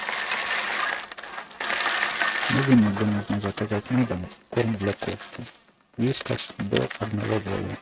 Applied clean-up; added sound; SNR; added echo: neural mask model RNNoise.